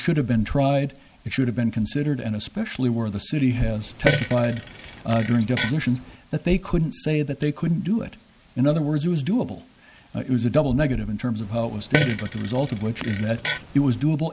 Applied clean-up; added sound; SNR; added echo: none; Fart; 6 dB; none.